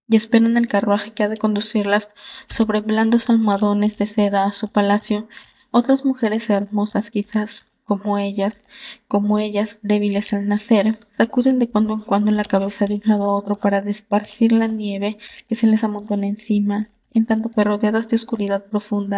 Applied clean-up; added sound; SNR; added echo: neural mask model DeepFilterNet 3.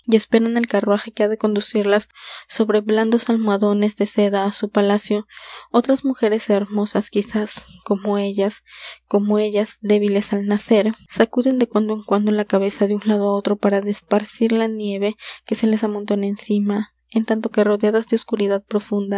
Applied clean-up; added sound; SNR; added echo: none; none; none; none.